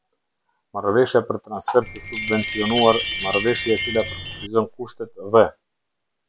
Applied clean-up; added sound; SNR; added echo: none; Chime; 6 dB; none.